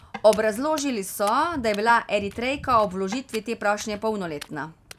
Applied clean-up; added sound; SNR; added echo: none; Walk, footsteps + Tap / Wood; 18 dB; none.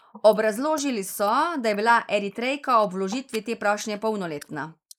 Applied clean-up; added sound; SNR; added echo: neural mask model Resemble Enhance denoiser.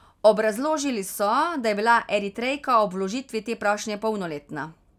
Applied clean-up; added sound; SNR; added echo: none; none; none; none.